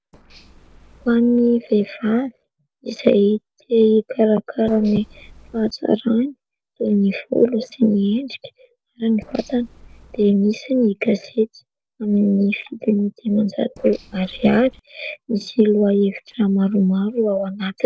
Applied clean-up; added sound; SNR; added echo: neural separator model SepFormer DNS4.